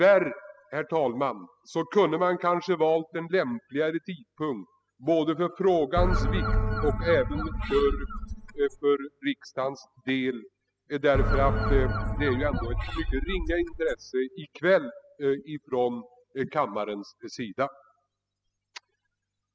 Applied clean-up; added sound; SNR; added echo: classical method spectral subtraction.